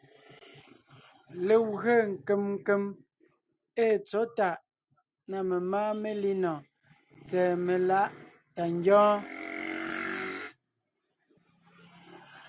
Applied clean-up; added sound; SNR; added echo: none; none; none; none.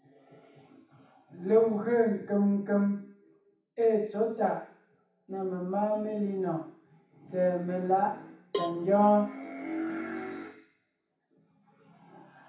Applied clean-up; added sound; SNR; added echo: none; Cowbell; 11 dB; reverberation time 0.7 s.